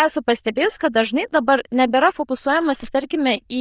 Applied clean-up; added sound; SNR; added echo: neural diffusion model UNIVERSE++.